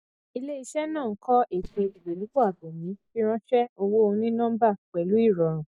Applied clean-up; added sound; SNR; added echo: neural mask model DeepFilterNet 3.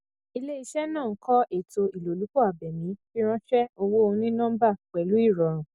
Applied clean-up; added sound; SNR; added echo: none; none; none; none.